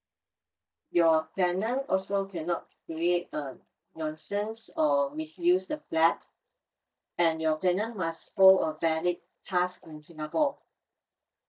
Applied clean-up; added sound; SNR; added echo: neural mask model DeepFilterNet 3.